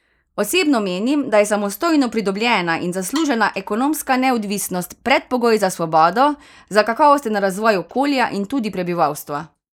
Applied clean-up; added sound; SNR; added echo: neural mask model Resemble Enhance denoiser.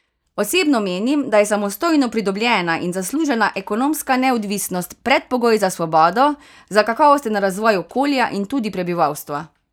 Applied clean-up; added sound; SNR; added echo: neural mask model DeepFilterNet 3.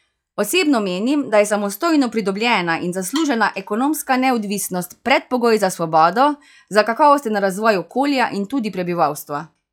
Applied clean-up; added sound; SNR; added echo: classical method log-MMSE.